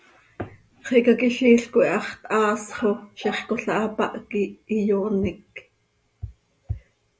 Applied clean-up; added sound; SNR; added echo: none; none; none; none.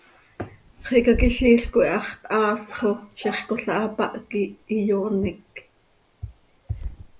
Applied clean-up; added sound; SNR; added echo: none; Wind / Bird; 11 dB; none.